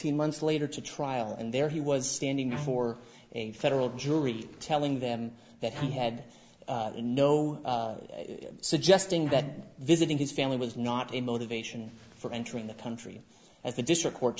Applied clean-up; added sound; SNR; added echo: none; Bowed string instrument; 12 dB; none.